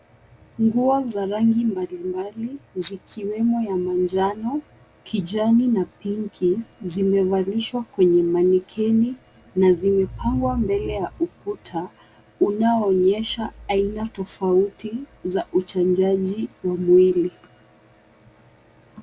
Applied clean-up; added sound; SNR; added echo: none; none; none; none.